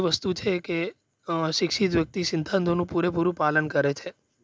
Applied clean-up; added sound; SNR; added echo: none; none; none; none.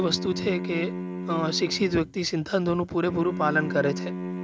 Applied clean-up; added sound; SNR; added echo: none; Bowed string instrument; 7 dB; none.